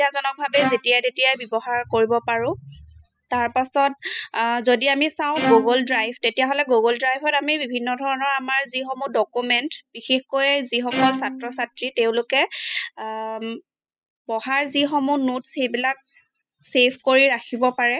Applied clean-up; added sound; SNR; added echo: classical method spectral subtraction.